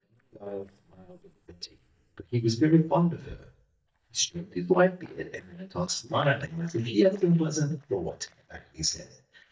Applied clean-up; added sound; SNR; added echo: neural mask model DeepFilterNet 3.